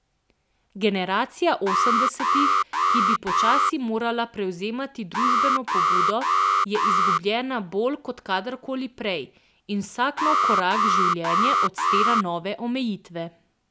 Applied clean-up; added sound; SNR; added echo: none; Alarm; -4 dB; none.